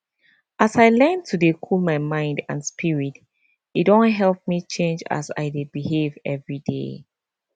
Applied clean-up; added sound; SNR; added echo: none; none; none; none.